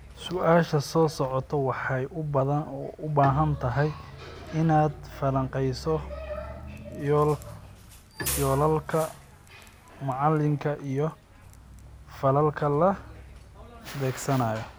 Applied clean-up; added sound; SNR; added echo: none; Bowed string instrument + Bus; 15 dB; none.